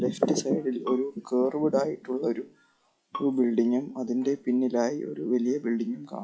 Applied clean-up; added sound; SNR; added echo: classical method log-MMSE.